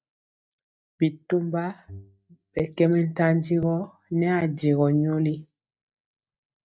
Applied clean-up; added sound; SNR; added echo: neural mask model DeepFilterNet 3.